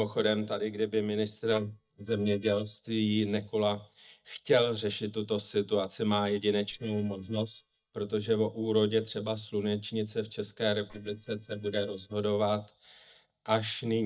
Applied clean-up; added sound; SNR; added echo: neural mask model DeepFilterNet 3.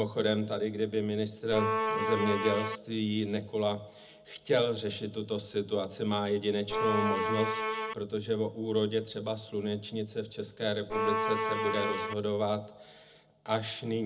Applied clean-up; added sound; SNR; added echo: none; Bowed string instrument; -1 dB; reverberation time 0.4 s.